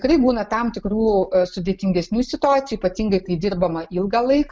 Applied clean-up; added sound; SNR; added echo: none; none; none; none.